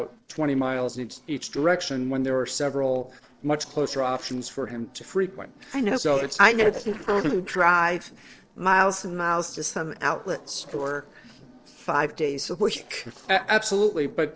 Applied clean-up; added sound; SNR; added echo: neural separator model SepFormer DNS4.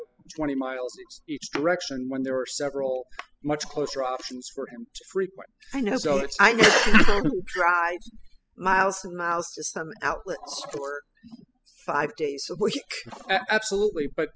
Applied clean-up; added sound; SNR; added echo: classical method spectral subtraction.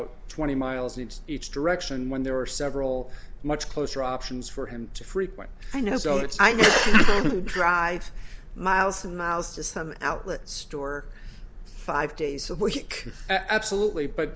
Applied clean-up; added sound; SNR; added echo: none; none; none; none.